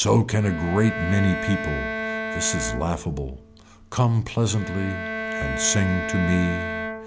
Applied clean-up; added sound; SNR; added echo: none; Bowed string instrument; 7 dB; none.